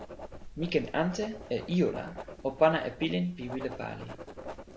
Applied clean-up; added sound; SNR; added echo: none; Writing; 12 dB; none.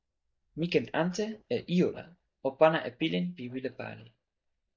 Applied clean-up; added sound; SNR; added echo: neural mask model DeepFilterNet 3.